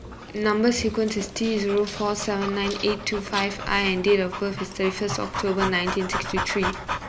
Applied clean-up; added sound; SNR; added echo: none; Dog; 8 dB; none.